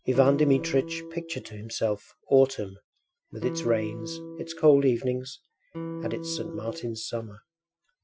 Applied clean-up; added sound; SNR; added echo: classical method Wiener filter.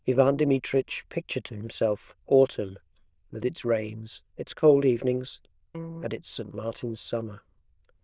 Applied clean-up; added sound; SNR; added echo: neural diffusion model UNIVERSE++.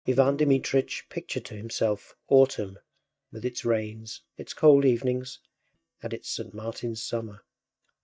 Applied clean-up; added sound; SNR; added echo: neural mask model DeepFilterNet 3.